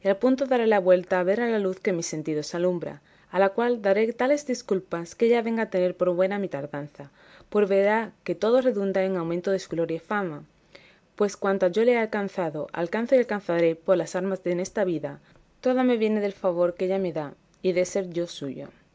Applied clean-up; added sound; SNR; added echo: none; none; none; none.